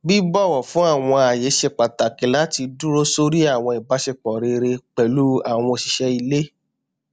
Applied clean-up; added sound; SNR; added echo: none; none; none; none.